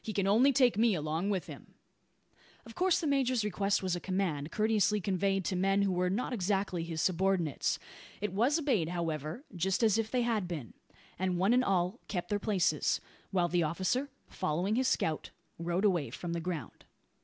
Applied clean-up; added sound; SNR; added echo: none; none; none; none.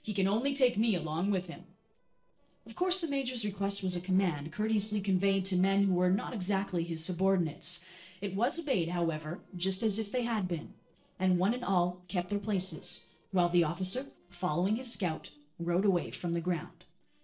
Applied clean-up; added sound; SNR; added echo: neural separator model SepFormer DNS4.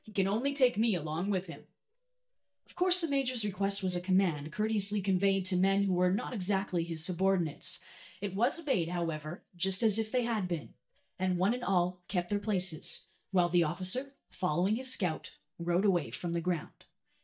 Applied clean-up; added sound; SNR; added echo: neural mask model DeepFilterNet 3.